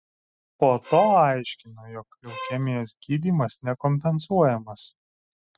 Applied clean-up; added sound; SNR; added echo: classical method spectral subtraction.